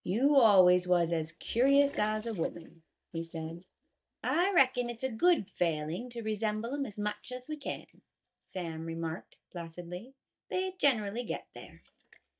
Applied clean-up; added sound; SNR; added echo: neural mask model DeepFilterNet 3.